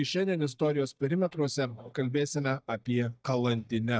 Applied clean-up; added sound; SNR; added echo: neural mask model DeepFilterNet 3.